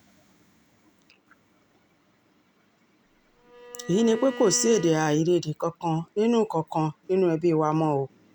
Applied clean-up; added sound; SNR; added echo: none; Bowed string instrument; 14 dB; none.